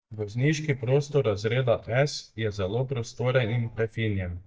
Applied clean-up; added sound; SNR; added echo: neural mask model DeepFilterNet 3.